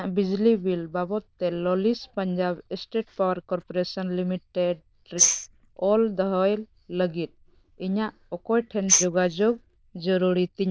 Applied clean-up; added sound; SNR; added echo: neural diffusion model UNIVERSE++.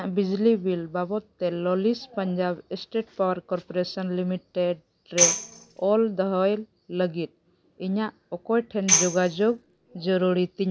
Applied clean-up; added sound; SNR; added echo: none; Tambourine; 1 dB; none.